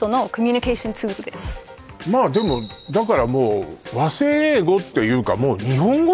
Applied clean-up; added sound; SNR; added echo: none; none; none; none.